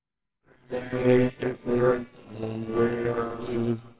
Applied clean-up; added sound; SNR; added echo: neural separator model SepFormer WHAMR!.